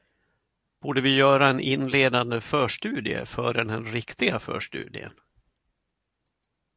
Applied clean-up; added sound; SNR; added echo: none; none; none; none.